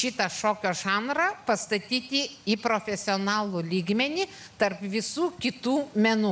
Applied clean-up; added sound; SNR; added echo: none; none; none; none.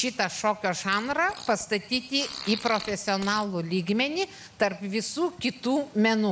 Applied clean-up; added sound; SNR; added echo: none; Fart; 15 dB; none.